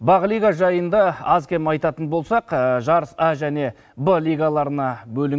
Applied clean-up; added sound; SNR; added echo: none; none; none; none.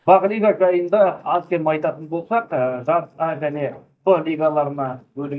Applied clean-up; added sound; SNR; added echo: neural mask model DeepFilterNet 3.